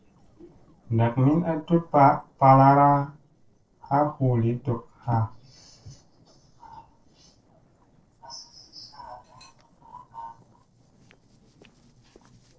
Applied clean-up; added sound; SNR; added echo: neural separator model SepFormer DNS4.